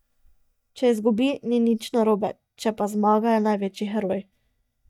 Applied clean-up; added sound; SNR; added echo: neural mask model DeepFilterNet 3.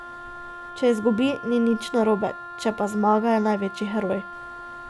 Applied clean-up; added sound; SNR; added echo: none; Wind instrument, woodwind instrument; 13 dB; none.